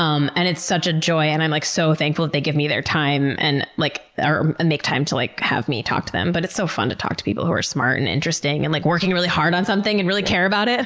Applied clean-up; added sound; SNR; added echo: none; none; none; none.